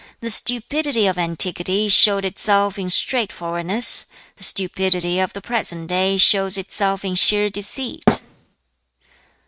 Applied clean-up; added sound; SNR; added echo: neural mask model RNNoise.